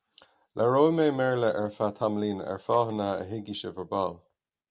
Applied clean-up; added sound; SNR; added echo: none; none; none; none.